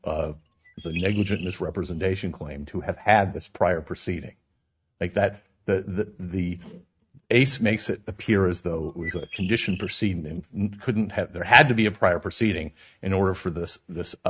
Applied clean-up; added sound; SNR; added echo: neural mask model RNNoise.